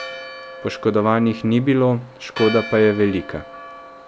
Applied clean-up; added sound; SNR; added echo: none; Church bell; 14 dB; none.